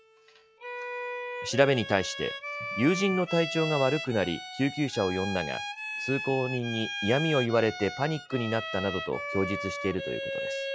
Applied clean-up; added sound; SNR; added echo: classical method log-MMSE.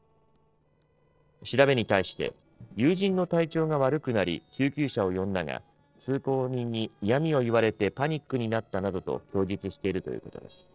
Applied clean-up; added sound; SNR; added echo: neural separator model SepFormer DNS4.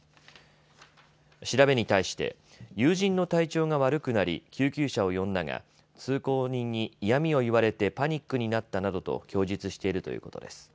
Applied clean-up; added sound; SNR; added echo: none; none; none; none.